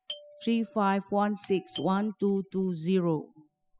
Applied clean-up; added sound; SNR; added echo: classical method spectral subtraction.